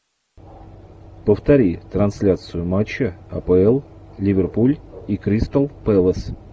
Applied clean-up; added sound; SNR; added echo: none; none; none; none.